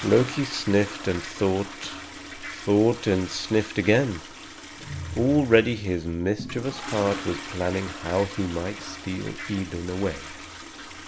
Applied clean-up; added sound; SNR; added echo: none; Toilet flush; 12 dB; none.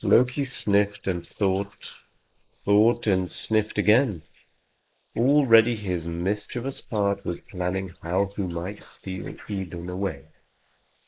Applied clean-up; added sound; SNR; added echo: neural mask model Resemble Enhance denoiser.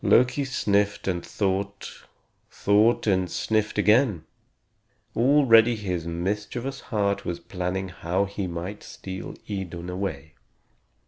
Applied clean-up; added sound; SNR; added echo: none; none; none; none.